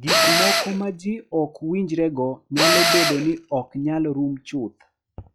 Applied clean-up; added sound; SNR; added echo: classical method log-MMSE.